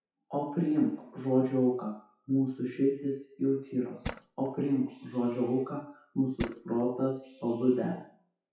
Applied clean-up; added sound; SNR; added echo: classical method WPE with log-MMSE.